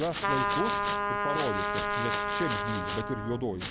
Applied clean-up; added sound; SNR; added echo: none; Domestic sounds, home sounds + Trumpet; -4 dB; none.